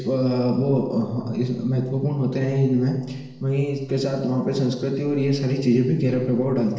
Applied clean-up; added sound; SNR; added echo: none; none; none; reverberation time 1.1 s.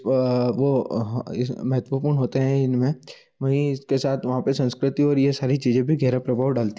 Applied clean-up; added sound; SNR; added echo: none; none; none; none.